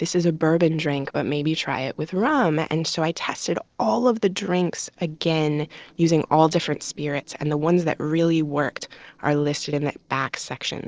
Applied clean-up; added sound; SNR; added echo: neural separator model SepFormer DNS4.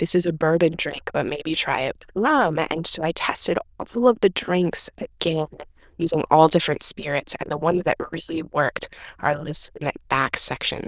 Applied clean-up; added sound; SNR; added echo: neural diffusion model UNIVERSE++.